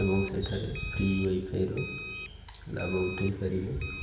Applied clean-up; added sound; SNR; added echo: none; Alarm; 9 dB; reverberation time 1.4 s.